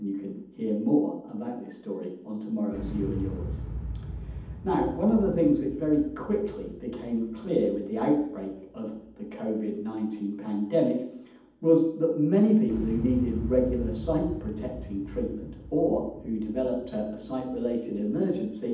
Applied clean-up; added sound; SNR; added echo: none; Explosion; 12 dB; reverberation time 0.8 s.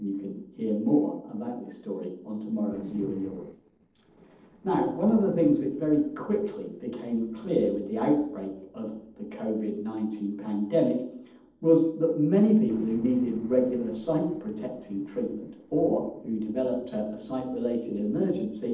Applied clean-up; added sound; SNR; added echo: neural separator model SepFormer DNS4.